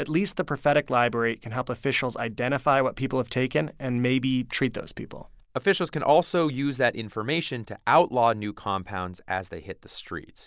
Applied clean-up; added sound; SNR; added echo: none; none; none; none.